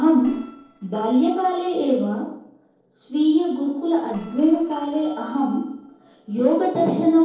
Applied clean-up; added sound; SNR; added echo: neural separator model SepFormer DNS4.